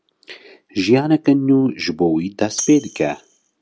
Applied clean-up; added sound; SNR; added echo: none; Tambourine; 12 dB; none.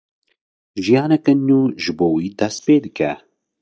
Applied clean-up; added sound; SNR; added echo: neural mask model DeepFilterNet 3.